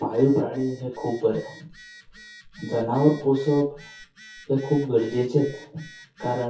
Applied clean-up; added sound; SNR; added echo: classical method WPE with log-MMSE.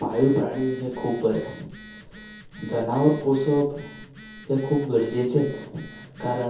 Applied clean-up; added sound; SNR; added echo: none; Telephone; 19 dB; reverberation time 0.6 s.